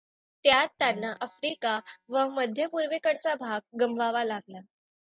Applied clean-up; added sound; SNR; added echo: neural mask model DeepFilterNet 3.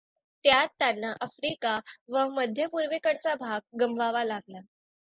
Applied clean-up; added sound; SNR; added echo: neural mask model Resemble Enhance denoiser.